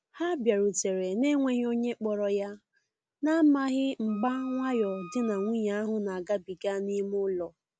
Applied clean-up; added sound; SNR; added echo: none; Wind instrument, woodwind instrument; 20 dB; none.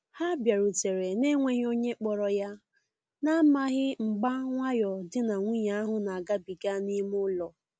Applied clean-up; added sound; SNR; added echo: none; none; none; none.